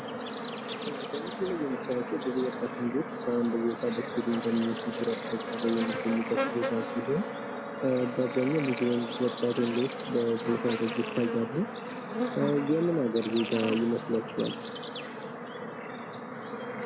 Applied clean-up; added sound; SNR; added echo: none; Bird / Insect; 5 dB; none.